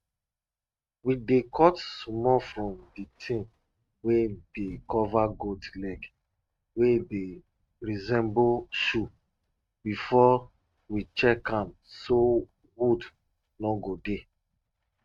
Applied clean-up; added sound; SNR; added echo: neural mask model RNNoise.